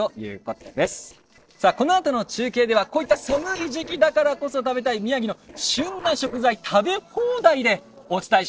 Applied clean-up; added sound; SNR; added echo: neural separator model SepFormer DNS4.